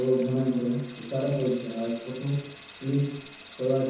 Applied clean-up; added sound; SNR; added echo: none; Sink (filling or washing) / Water tap, faucet; 17 dB; reverberation time 0.9 s.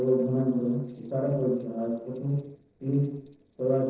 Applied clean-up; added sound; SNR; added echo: neural separator model SepFormer DNS4.